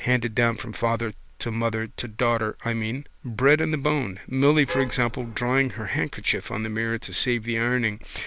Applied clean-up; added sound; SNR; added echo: none; Traffic noise, roadway noise / Vehicle horn, car horn, honking; 10 dB; none.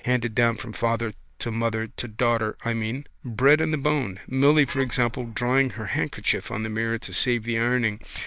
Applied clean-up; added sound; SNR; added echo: neural mask model DeepFilterNet 3.